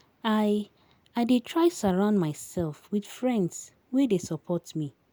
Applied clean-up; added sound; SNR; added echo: none; none; none; none.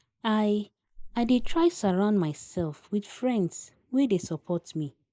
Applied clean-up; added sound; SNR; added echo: neural mask model Resemble Enhance denoiser.